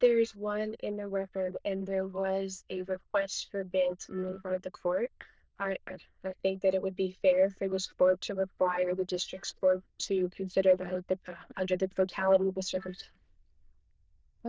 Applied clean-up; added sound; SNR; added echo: neural diffusion model UNIVERSE++.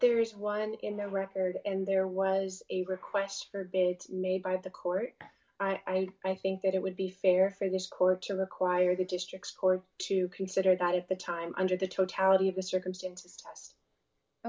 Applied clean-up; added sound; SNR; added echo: none; none; none; none.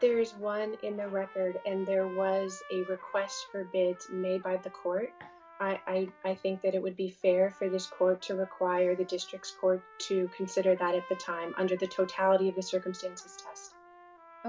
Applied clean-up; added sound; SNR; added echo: none; Trumpet; 20 dB; none.